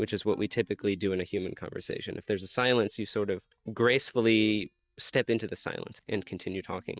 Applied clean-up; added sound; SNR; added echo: neural mask model DeepFilterNet 3.